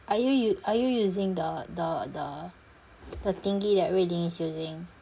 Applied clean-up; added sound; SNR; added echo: none; none; none; none.